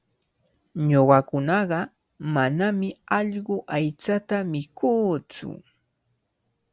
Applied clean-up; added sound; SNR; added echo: none; none; none; none.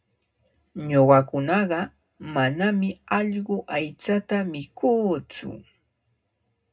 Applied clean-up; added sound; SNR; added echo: none; none; none; reverberation time 0.2 s.